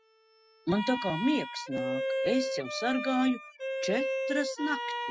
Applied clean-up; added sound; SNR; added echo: classical method spectral subtraction.